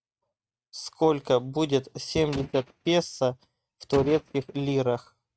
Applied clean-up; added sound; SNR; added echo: neural mask model RNNoise.